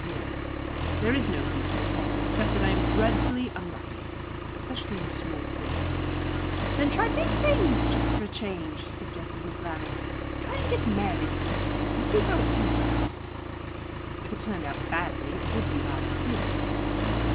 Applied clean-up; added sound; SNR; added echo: none; Accelerating, revving, vroom; -5 dB; none.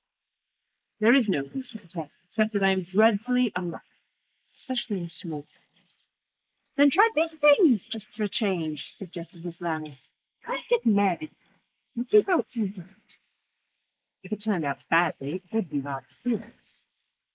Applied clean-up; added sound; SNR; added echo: neural mask model Resemble Enhance denoiser.